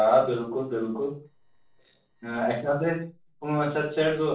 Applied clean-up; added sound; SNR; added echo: neural separator model SepFormer DNS4.